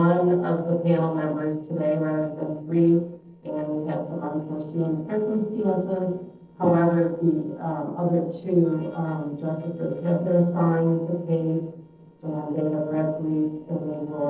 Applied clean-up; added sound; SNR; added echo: neural separator model SepFormer DNS4.